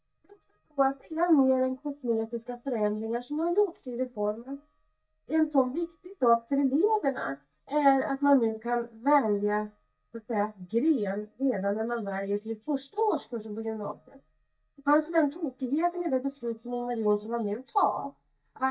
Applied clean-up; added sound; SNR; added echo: neural mask model DeepFilterNet 3.